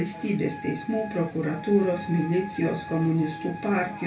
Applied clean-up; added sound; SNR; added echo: none; Wind instrument, woodwind instrument; 14 dB; reverberation time 1.7 s.